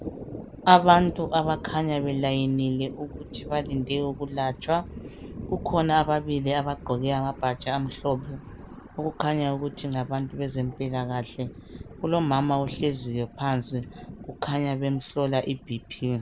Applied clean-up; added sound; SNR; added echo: none; Thunder; 14 dB; none.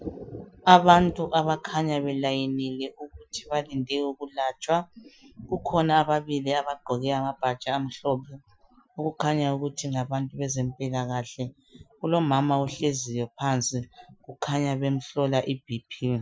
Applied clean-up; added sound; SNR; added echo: classical method Wiener filter.